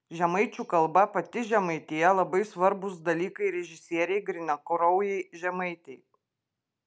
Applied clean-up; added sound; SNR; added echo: none; none; none; none.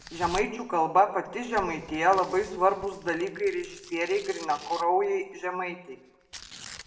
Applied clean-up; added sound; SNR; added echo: none; Tearing; 18 dB; reverberation time 0.8 s.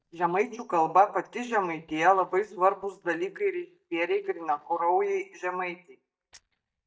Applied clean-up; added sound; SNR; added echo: neural mask model DeepFilterNet 3.